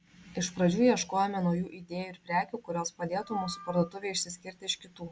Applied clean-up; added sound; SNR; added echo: none; none; none; none.